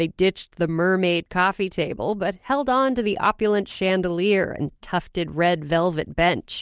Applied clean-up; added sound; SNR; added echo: none; none; none; none.